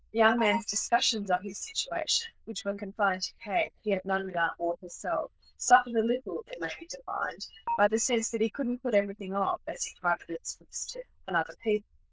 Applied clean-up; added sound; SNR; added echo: neural diffusion model UNIVERSE++.